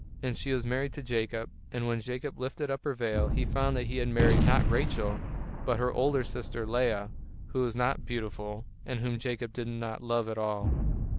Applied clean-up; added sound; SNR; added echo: none; Gunshot, gunfire; 1 dB; none.